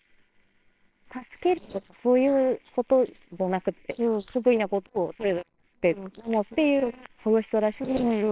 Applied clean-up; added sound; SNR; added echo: neural separator model SepFormer WHAMR!.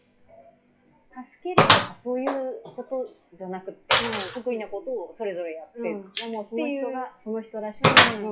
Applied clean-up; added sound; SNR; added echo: classical method WPE with log-MMSE.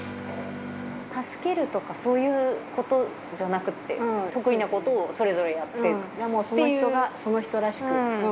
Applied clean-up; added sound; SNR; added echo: none; none; none; none.